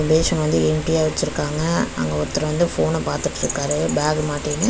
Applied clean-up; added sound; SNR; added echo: none; none; none; none.